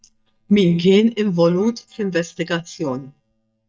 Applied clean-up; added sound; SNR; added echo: neural mask model DeepFilterNet 3.